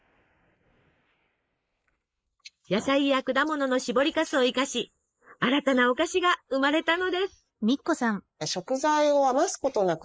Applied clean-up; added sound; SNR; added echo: neural mask model Resemble Enhance denoiser.